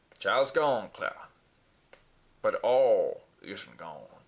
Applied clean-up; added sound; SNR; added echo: none; none; none; none.